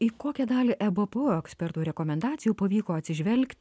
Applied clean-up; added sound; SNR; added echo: none; none; none; none.